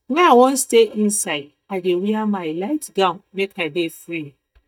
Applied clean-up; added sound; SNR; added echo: neural mask model DeepFilterNet 3.